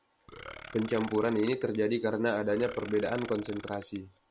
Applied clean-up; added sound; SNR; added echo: none; Burping, eructation; 16 dB; none.